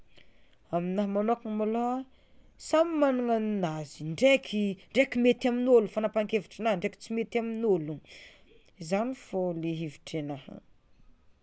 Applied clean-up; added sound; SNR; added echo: none; none; none; none.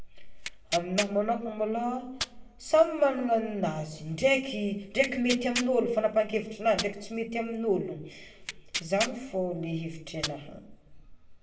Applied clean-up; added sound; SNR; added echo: none; Tearing; 10 dB; reverberation time 0.6 s.